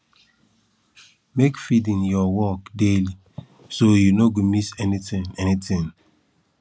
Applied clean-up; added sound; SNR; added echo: none; none; none; none.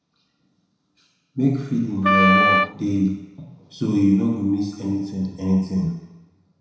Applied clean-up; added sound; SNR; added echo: none; Wind instrument, woodwind instrument; -4 dB; reverberation time 1.0 s.